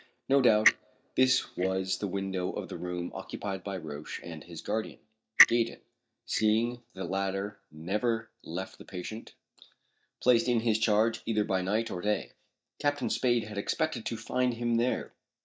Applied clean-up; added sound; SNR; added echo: neural mask model DeepFilterNet 3.